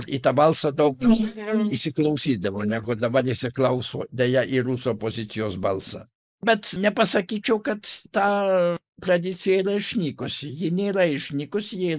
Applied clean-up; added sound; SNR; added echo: neural mask model Resemble Enhance denoiser.